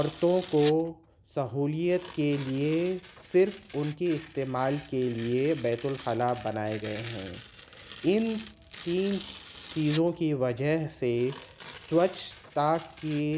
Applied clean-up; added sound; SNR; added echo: none; Tearing; 19 dB; none.